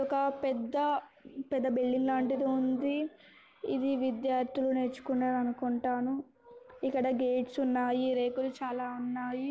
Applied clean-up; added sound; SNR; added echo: none; none; none; none.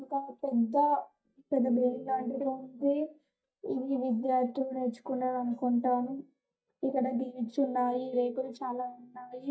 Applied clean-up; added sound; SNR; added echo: neural mask model DeepFilterNet 3.